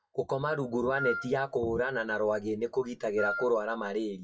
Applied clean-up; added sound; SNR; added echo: classical method WPE with log-MMSE.